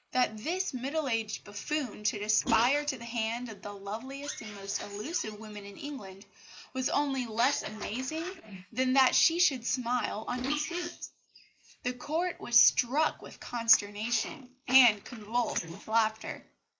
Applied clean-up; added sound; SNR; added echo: neural mask model Resemble Enhance denoiser.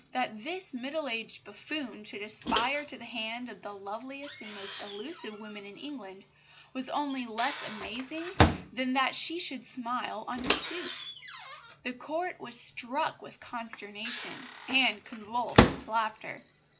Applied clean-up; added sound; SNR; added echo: none; Microwave oven; 0 dB; none.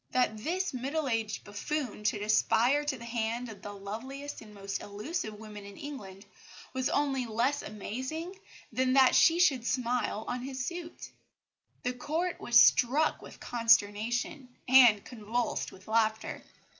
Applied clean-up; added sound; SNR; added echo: none; none; none; none.